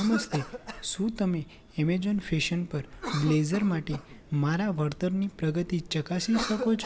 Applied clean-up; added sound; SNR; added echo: none; Cough; 13 dB; none.